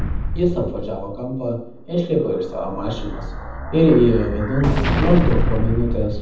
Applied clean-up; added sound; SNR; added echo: none; Explosion; 2 dB; reverberation time 0.8 s.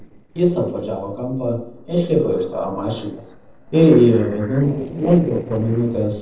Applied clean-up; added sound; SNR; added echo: neural separator model SepFormer DNS4.